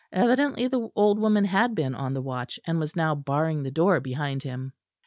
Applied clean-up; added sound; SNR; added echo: none; none; none; none.